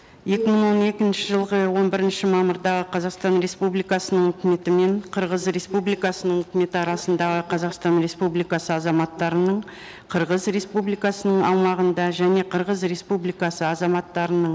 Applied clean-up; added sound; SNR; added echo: none; none; none; none.